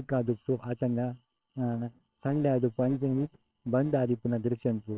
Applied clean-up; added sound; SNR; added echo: neural separator model SepFormer WHAMR!.